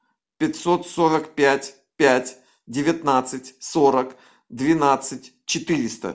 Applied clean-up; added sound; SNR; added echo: none; none; none; none.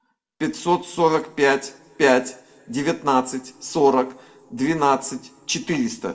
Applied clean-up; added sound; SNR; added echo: none; none; none; reverberation time 1.1 s.